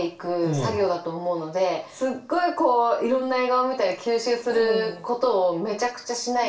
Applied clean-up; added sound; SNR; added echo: none; none; none; reverberation time 0.3 s.